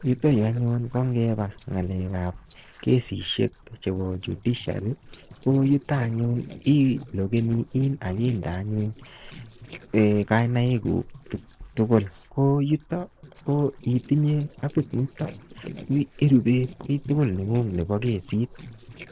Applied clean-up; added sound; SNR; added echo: neural separator model SepFormer DNS4.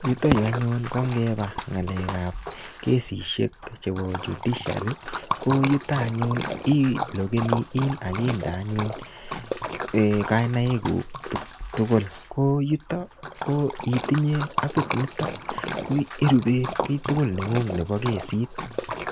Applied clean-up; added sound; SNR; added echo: none; Splash, splatter; 8 dB; none.